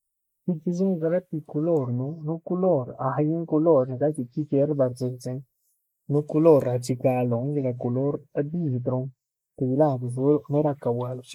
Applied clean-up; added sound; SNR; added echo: neural mask model Resemble Enhance denoiser.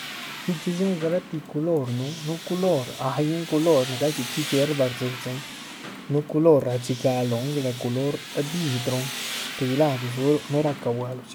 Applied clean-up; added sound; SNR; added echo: none; Tools; 11 dB; none.